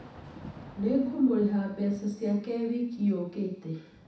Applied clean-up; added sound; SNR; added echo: none; Thunder / Rain; 20 dB; reverberation time 0.7 s.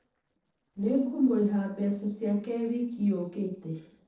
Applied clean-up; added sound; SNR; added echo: neural separator model SepFormer DNS4.